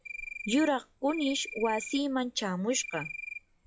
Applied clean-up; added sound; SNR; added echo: classical method log-MMSE.